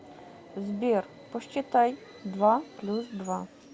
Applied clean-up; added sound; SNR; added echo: none; Subway, metro, underground; 19 dB; none.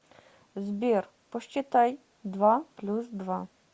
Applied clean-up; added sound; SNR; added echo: none; none; none; none.